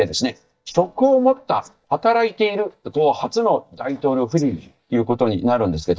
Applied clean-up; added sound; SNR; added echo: neural mask model DeepFilterNet 3.